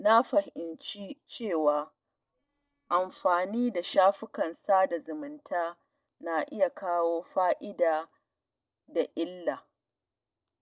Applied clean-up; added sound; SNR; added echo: neural separator model SepFormer DNS4.